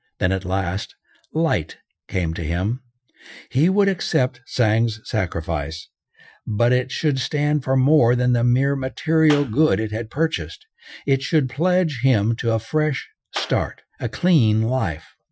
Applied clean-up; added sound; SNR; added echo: classical method Wiener filter.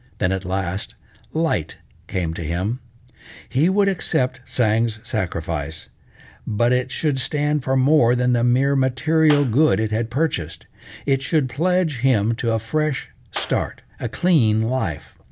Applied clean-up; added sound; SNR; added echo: none; Clapping; 15 dB; none.